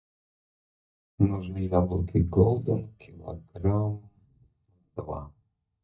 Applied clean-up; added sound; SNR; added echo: neural mask model DeepFilterNet 3.